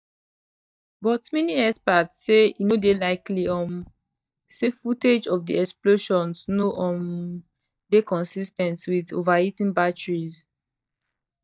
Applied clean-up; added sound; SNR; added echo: neural mask model DeepFilterNet 3.